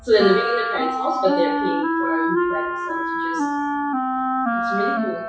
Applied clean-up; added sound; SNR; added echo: classical method WPE with log-MMSE.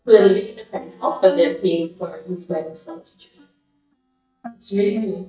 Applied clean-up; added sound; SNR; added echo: neural mask model DeepFilterNet 3.